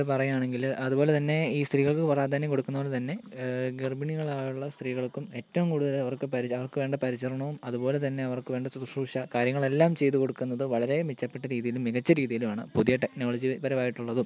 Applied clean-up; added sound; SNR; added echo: none; none; none; none.